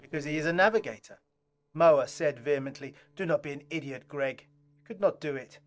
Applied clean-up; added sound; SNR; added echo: neural separator model SepFormer DNS4.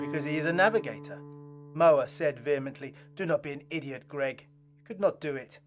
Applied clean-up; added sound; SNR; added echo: none; Guitar; 15 dB; none.